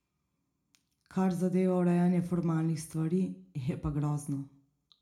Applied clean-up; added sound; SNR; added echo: none; none; none; reverberation time 0.3 s.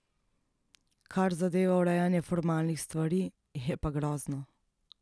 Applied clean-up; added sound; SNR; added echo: none; none; none; none.